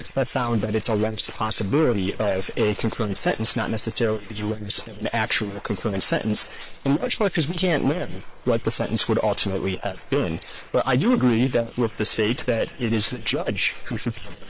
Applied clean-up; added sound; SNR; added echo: neural separator model SepFormer WHAM!.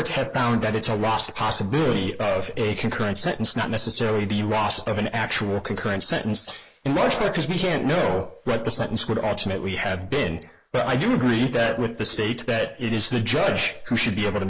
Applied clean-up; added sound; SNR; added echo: neural mask model Resemble Enhance denoiser.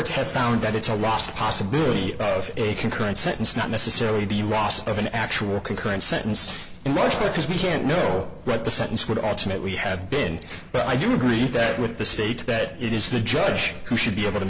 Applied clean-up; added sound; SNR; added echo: none; Chewing, mastication; 16 dB; none.